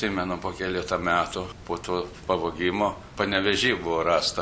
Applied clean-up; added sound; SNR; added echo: none; none; none; none.